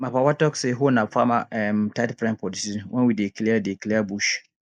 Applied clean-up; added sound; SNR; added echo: neural mask model Resemble Enhance denoiser.